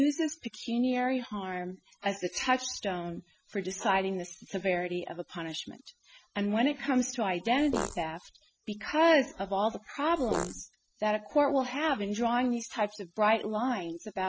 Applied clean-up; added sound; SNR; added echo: classical method spectral subtraction.